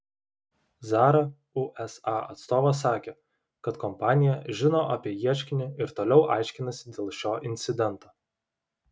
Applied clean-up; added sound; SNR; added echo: none; none; none; none.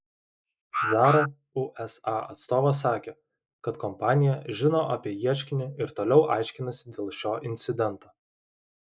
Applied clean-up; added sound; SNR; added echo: neural mask model Resemble Enhance denoiser.